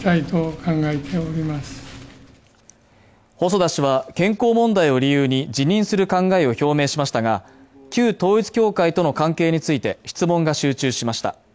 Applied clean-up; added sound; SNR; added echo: none; none; none; none.